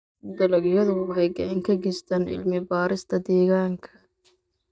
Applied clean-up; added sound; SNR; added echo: neural mask model DeepFilterNet 3.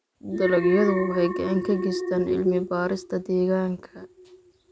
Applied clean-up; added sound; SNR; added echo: none; Alarm; 4 dB; none.